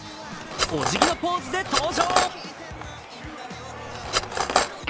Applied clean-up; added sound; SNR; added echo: none; Cutlery, silverware; -4 dB; none.